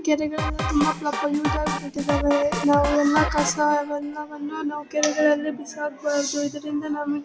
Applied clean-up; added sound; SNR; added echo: none; Drum kit; 5 dB; none.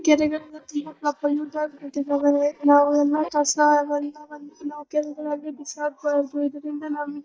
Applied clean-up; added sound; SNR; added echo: neural mask model DeepFilterNet 3.